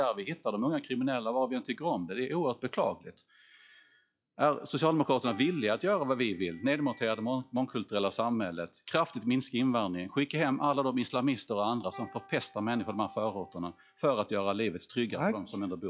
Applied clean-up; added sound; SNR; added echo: classical method log-MMSE.